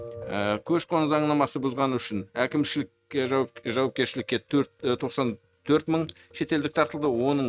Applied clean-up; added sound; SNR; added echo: neural mask model RNNoise.